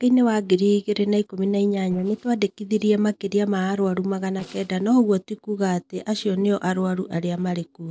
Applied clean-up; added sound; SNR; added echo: neural separator model SepFormer DNS4.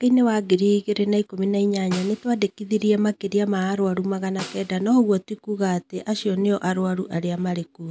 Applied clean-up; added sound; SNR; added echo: none; Snare drum; 19 dB; none.